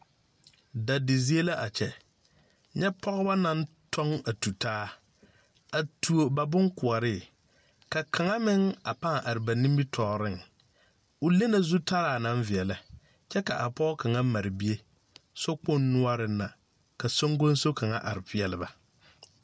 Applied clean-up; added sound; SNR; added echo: none; none; none; none.